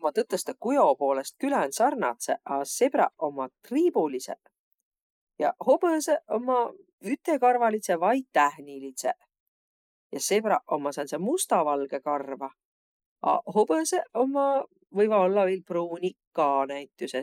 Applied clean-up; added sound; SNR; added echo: neural mask model Resemble Enhance denoiser.